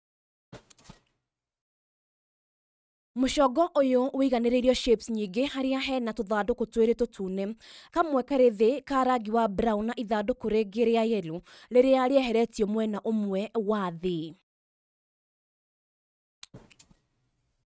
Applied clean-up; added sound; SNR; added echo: neural mask model RNNoise.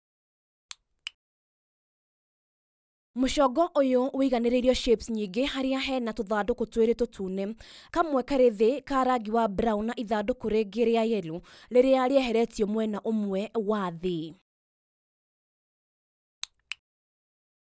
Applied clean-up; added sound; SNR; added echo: none; none; none; none.